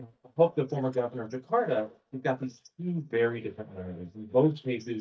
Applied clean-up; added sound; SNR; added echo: neural mask model DeepFilterNet 3.